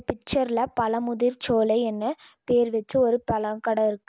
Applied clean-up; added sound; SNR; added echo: none; none; none; none.